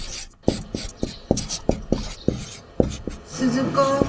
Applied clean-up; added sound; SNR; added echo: none; Writing; -1 dB; reverberation time 1.9 s.